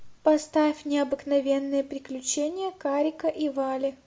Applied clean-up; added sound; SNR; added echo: none; none; none; none.